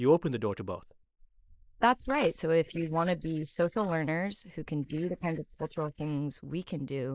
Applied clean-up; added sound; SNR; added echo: neural mask model Resemble Enhance denoiser.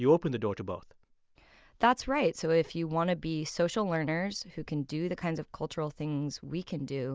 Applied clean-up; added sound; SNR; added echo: none; none; none; none.